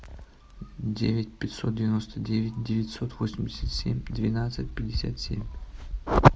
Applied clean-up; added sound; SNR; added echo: none; none; none; none.